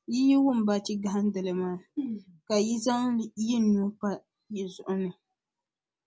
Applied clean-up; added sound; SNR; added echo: none; none; none; none.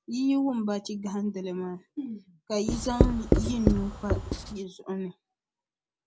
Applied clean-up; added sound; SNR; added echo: none; Writing; -5 dB; none.